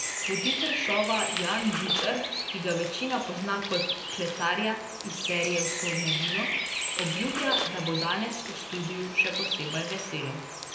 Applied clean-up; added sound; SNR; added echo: none; Bird; 1 dB; reverberation time 0.7 s.